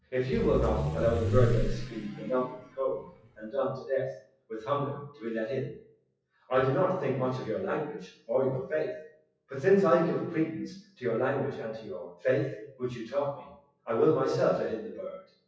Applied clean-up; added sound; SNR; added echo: classical method WPE with log-MMSE.